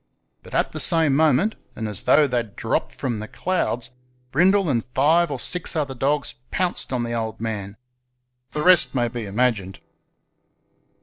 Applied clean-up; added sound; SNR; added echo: neural separator model SepFormer DNS4.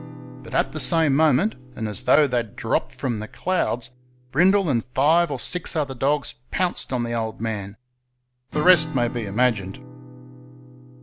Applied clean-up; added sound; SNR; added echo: none; Acoustic guitar / Strum; 16 dB; none.